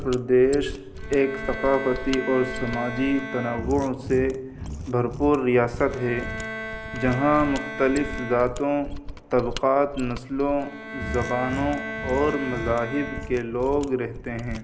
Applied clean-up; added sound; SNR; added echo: none; Mechanisms + Bowed string instrument; 9 dB; none.